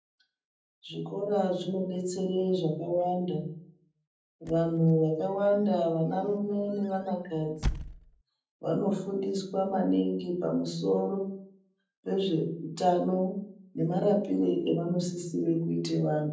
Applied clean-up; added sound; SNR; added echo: none; Squeak / Slam / Wood; 11 dB; reverberation time 0.6 s.